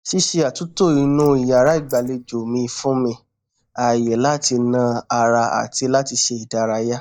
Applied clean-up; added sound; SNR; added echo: neural mask model DeepFilterNet 3.